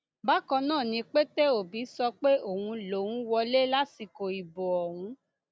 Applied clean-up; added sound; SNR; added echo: none; none; none; none.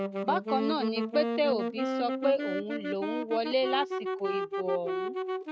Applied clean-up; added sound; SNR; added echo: neural mask model RNNoise.